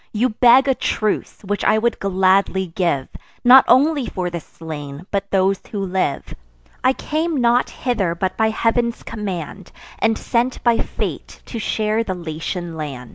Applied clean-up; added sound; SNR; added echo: none; none; none; none.